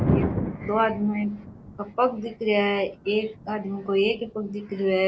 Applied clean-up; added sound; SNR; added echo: none; Thunder; 6 dB; none.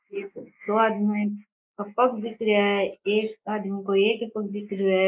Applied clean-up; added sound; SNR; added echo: neural mask model Resemble Enhance denoiser.